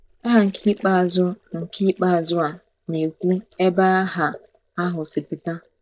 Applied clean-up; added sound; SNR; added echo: neural mask model DeepFilterNet 3.